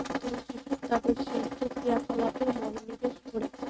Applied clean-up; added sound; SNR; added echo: neural mask model RNNoise.